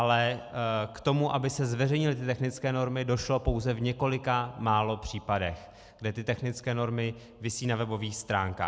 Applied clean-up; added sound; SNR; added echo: none; none; none; none.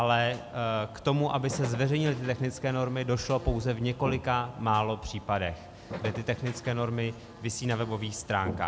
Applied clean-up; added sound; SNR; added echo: none; Buzz; 14 dB; none.